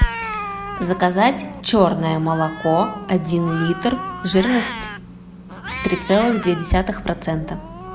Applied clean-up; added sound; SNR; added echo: none; Cat; 11 dB; none.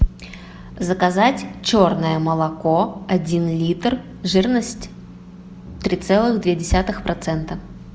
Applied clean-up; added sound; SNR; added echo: none; none; none; none.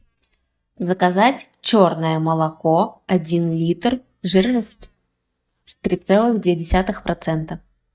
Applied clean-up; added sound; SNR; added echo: neural mask model DeepFilterNet 3.